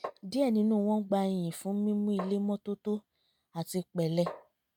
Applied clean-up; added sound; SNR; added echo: neural mask model RNNoise.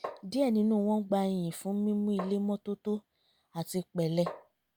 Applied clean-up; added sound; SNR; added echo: none; Tap; 12 dB; none.